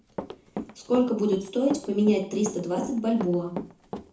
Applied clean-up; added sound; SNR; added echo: none; Run; 12 dB; reverberation time 0.6 s.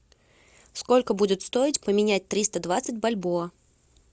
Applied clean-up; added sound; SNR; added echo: none; none; none; none.